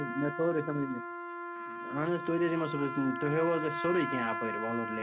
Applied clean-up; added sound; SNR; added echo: none; Trumpet; 5 dB; none.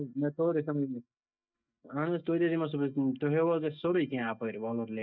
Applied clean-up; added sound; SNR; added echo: neural mask model DeepFilterNet 3.